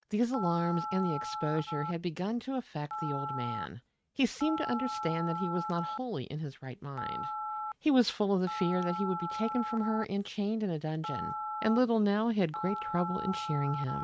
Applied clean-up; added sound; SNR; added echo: neural mask model RNNoise.